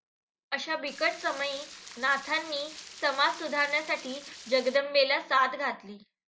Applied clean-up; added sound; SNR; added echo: none; Stream; 16 dB; none.